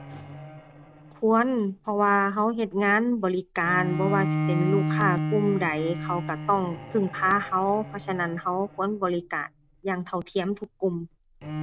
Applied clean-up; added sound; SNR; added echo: none; Bowed string instrument; 7 dB; none.